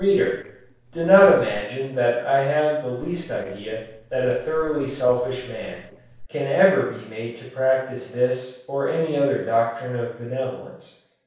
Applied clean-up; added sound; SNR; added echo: neural separator model SepFormer DNS4.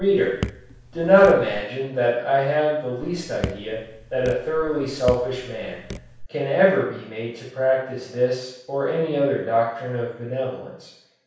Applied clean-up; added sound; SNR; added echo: none; Raindrop / Drip; 12 dB; reverberation time 0.7 s.